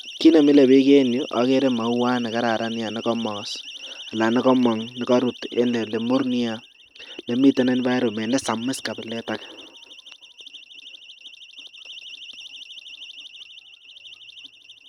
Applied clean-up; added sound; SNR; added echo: neural mask model RNNoise.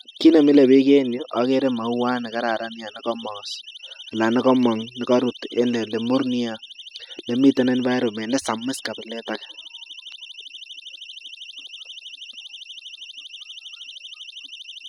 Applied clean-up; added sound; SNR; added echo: classical method spectral subtraction.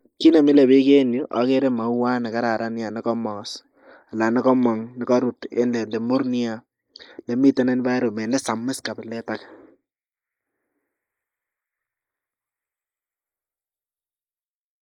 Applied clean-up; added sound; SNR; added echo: neural mask model Resemble Enhance denoiser.